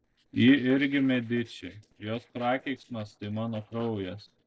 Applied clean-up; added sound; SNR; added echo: neural separator model SepFormer DNS4.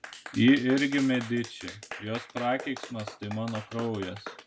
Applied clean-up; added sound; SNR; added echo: none; Clapping; 14 dB; none.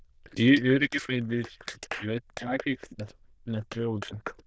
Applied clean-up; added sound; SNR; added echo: neural diffusion model UNIVERSE++.